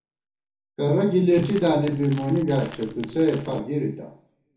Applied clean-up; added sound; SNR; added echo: none; Crumpling, crinkling / Crackle; 19 dB; reverberation time 0.7 s.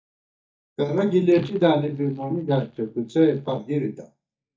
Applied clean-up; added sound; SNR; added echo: neural mask model DeepFilterNet 3.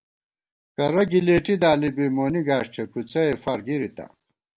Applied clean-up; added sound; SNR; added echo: none; none; none; none.